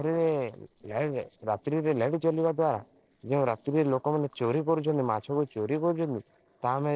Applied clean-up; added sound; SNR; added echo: neural separator model SepFormer DNS4.